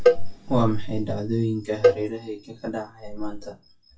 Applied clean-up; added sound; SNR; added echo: classical method WPE with log-MMSE.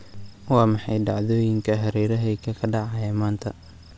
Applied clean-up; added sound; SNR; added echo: none; none; none; none.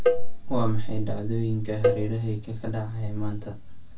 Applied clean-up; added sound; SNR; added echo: none; Cowbell; 7 dB; reverberation time 0.2 s.